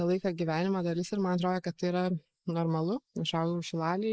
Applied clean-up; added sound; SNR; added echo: neural mask model Resemble Enhance denoiser.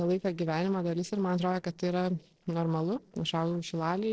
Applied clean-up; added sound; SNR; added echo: neural separator model SepFormer DNS4.